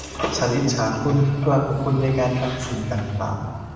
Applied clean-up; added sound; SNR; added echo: none; Accelerating, revving, vroom; 16 dB; reverberation time 1.5 s.